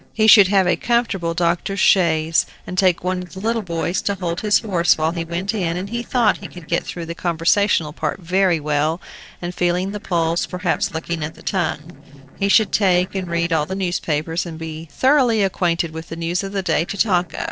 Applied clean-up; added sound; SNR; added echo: neural separator model SepFormer DNS4.